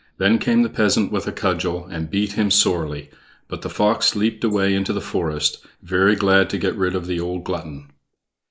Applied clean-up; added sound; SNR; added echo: neural mask model Resemble Enhance denoiser.